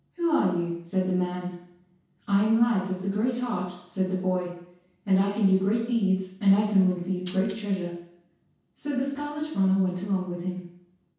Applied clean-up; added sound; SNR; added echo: none; Tambourine; 0 dB; reverberation time 0.6 s.